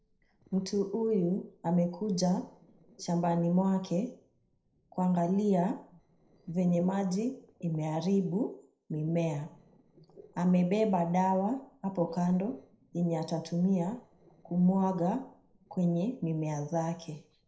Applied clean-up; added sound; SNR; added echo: neural separator model SepFormer DNS4.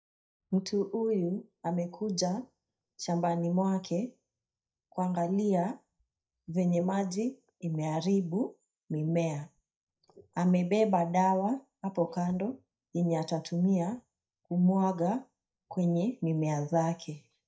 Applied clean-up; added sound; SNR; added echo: neural mask model DeepFilterNet 3.